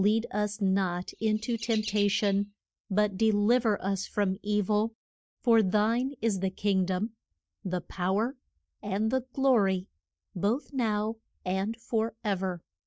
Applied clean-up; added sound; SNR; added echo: neural mask model DeepFilterNet 3.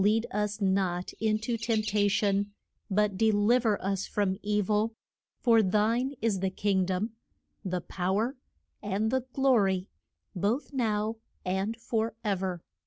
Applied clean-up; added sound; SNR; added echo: none; Chirp, tweet; 17 dB; none.